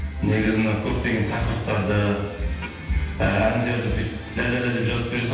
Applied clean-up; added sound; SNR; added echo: none; Motor vehicle (road); 19 dB; reverberation time 1.2 s.